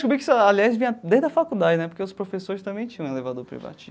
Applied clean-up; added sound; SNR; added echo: none; none; none; none.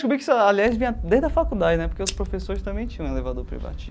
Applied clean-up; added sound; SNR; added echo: none; Scissors; 6 dB; none.